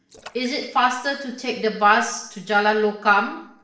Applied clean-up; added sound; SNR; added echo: neural separator model SepFormer DNS4.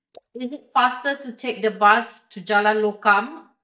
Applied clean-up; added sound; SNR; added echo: neural mask model DeepFilterNet 3.